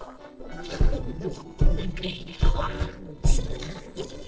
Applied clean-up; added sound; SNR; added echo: neural separator model SepFormer DNS4.